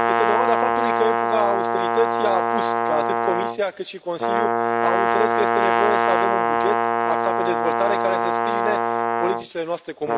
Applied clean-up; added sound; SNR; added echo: none; Brass instrument; -5 dB; none.